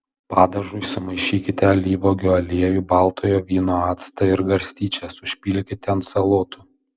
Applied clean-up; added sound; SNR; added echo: none; none; none; none.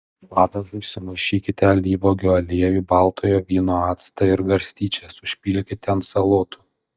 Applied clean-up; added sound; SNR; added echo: neural mask model DeepFilterNet 3.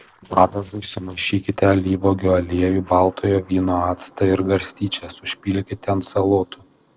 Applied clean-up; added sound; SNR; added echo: neural separator model SepFormer DNS4.